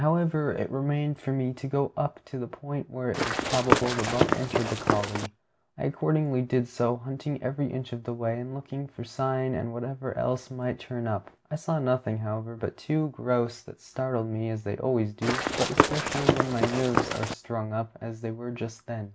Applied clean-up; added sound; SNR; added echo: none; Run; -3 dB; none.